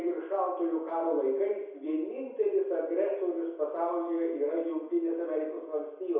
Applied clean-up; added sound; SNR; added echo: none; none; none; reverberation time 0.7 s.